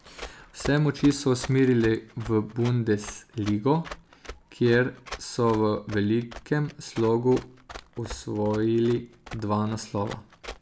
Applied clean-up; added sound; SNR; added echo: none; Run; 17 dB; none.